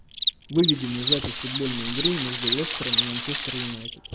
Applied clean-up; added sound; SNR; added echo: none; Cricket + Rain; -5 dB; none.